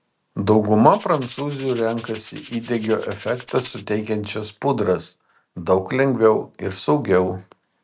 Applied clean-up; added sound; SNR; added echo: none; Rattle (instrument); 18 dB; none.